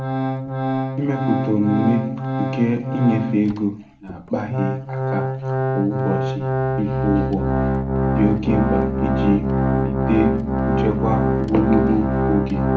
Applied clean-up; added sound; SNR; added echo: none; Organ; -1 dB; reverberation time 0.3 s.